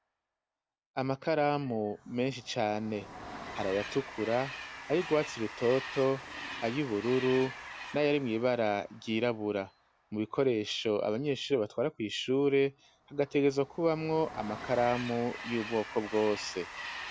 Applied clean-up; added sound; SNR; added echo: none; Train; 14 dB; none.